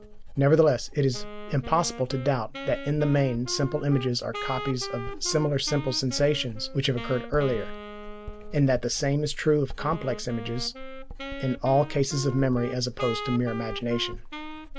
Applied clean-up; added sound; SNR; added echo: none; Writing + Wind instrument, woodwind instrument; 10 dB; none.